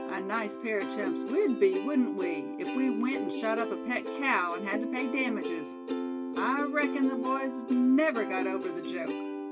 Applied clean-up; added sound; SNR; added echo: none; Plucked string instrument; 4 dB; none.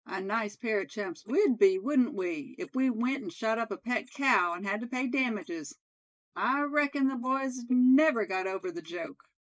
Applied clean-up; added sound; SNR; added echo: neural mask model Resemble Enhance denoiser.